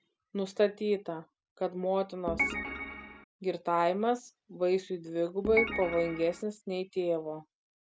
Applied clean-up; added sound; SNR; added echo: none; Organ; 3 dB; none.